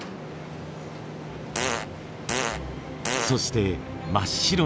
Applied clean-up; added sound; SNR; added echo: none; Fart; 2 dB; none.